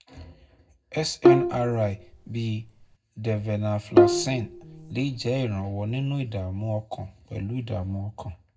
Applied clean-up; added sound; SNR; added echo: none; Bowed string instrument; -5 dB; reverberation time 0.3 s.